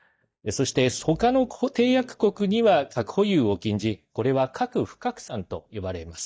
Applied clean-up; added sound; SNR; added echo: neural mask model DeepFilterNet 3.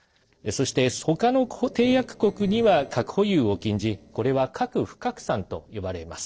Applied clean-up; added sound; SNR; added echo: neural separator model SepFormer DNS4.